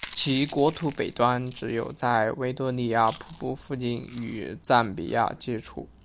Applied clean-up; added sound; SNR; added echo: none; Chewing, mastication; 20 dB; none.